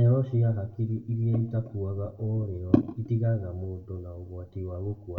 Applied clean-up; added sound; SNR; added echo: none; none; none; reverberation time 0.7 s.